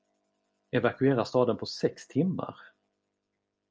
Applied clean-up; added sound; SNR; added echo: none; none; none; none.